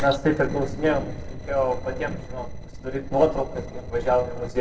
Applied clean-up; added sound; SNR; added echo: neural separator model SepFormer DNS4.